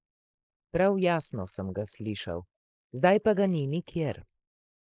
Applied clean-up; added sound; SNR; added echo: neural mask model Resemble Enhance denoiser.